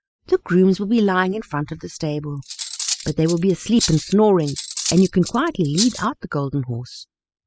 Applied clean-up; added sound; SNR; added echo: classical method spectral subtraction.